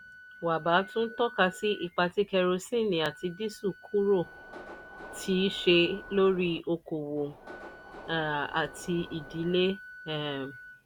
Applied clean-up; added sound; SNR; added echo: none; Subway, metro, underground + Wind instrument, woodwind instrument; 18 dB; none.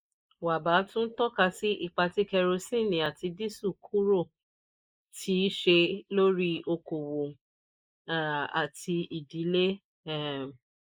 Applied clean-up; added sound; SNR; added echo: neural mask model Resemble Enhance denoiser.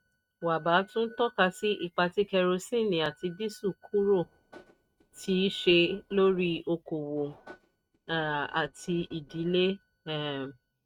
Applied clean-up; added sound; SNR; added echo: neural mask model RNNoise.